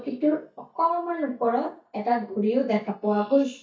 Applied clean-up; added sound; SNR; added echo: neural mask model DeepFilterNet 3.